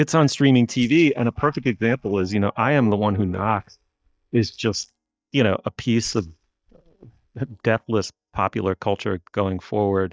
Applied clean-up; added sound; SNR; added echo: neural mask model DeepFilterNet 3.